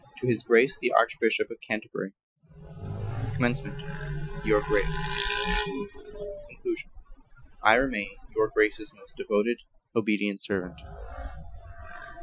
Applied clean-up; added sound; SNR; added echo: classical method Wiener filter.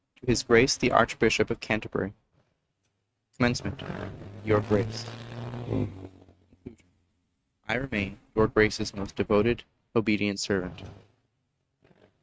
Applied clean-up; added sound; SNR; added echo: neural mask model RNNoise.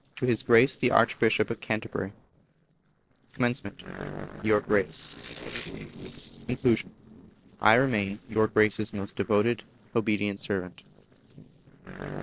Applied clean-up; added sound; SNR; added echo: neural separator model SepFormer DNS4.